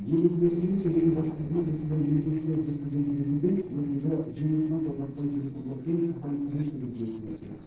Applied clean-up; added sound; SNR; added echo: neural separator model SepFormer DNS4.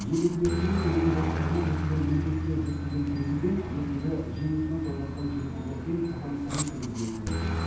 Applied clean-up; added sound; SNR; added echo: none; Aircraft; 3 dB; reverberation time 0.9 s.